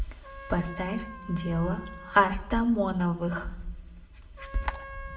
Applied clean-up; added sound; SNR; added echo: none; Trumpet; 17 dB; reverberation time 0.6 s.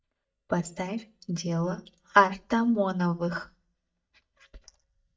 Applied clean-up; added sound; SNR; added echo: neural mask model DeepFilterNet 3.